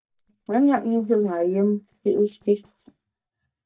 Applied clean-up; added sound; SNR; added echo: neural mask model DeepFilterNet 3.